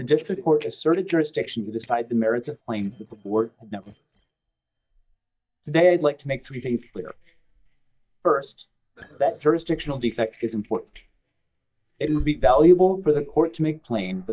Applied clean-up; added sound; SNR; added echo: neural mask model DeepFilterNet 3.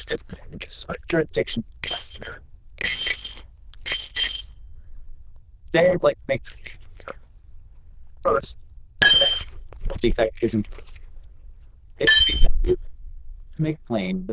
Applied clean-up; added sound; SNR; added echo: neural diffusion model UNIVERSE++.